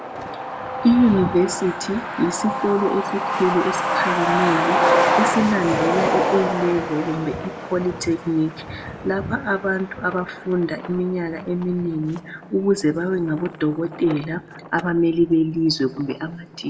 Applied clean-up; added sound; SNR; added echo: none; Truck; 3 dB; reverberation time 0.7 s.